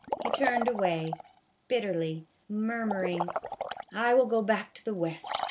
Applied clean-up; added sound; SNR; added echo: none; Liquid; 6 dB; none.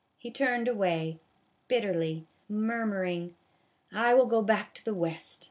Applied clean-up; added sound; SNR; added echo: none; none; none; none.